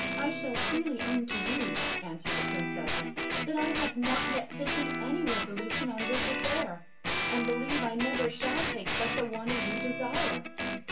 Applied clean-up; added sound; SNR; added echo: none; Guitar; -1 dB; reverberation time 0.3 s.